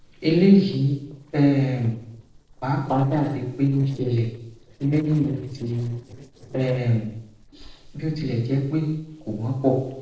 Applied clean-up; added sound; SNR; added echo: neural separator model SepFormer DNS4.